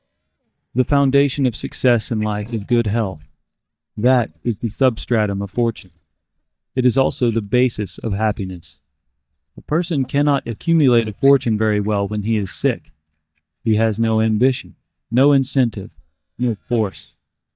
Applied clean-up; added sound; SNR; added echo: neural mask model DeepFilterNet 3.